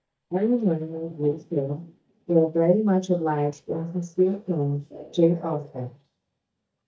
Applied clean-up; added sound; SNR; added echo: neural mask model DeepFilterNet 3.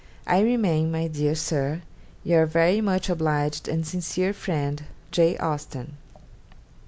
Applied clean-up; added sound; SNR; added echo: none; none; none; none.